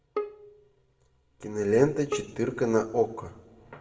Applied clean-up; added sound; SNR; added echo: none; Bowed string instrument; 11 dB; reverberation time 1.0 s.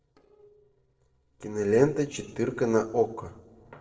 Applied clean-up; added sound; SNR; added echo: neural separator model SepFormer DNS4.